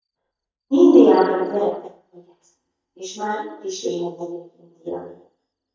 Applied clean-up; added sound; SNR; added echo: neural mask model DeepFilterNet 3.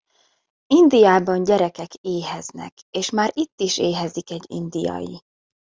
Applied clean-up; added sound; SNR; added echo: none; none; none; none.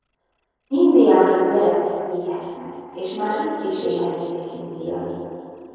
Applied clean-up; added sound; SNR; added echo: neural separator model SepFormer DNS4.